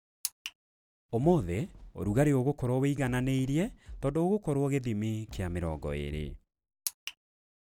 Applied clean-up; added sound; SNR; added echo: none; Fireworks; 17 dB; none.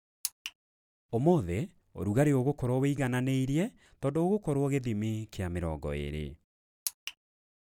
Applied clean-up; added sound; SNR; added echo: none; none; none; none.